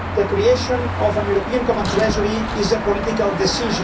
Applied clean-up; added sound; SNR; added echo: none; Car passing by / Traffic noise, roadway noise / Engine; 4 dB; reverberation time 0.3 s.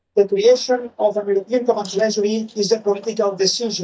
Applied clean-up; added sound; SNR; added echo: neural mask model DeepFilterNet 3.